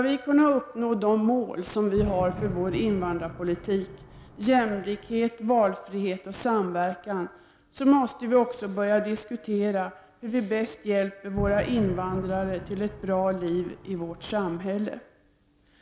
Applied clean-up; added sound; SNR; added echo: none; Fireworks; 11 dB; none.